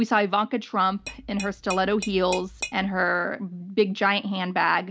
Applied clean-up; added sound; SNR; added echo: none; Tap / Glass; 13 dB; none.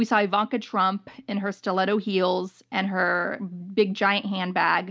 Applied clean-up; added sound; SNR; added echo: none; none; none; none.